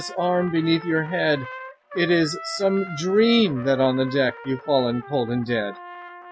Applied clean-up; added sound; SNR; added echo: none; Trumpet; 15 dB; none.